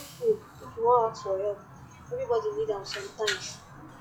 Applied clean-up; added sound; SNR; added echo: classical method log-MMSE.